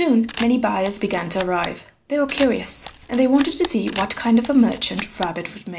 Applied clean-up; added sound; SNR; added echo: none; Camera; 13 dB; none.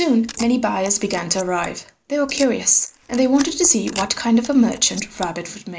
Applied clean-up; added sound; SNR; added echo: neural mask model Resemble Enhance denoiser.